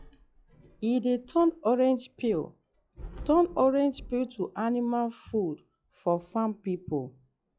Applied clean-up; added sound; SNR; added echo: classical method log-MMSE.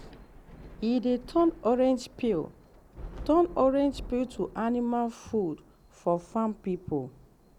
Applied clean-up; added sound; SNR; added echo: none; Thunder / Rain; 18 dB; none.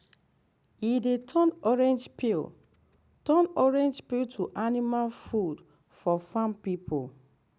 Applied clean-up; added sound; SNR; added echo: none; none; none; none.